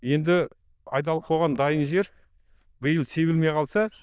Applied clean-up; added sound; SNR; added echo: neural diffusion model UNIVERSE++.